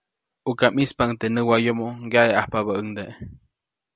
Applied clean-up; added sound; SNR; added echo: none; none; none; none.